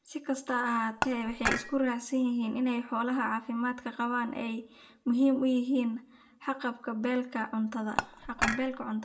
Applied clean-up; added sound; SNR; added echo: none; Dishes, pots, and pans / Chink, clink; 3 dB; reverberation time 0.3 s.